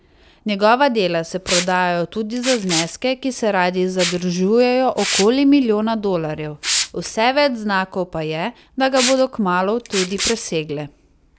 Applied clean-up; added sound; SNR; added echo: none; Liquid; 9 dB; none.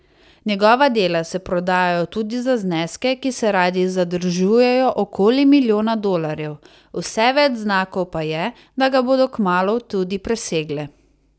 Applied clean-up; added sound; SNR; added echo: none; none; none; none.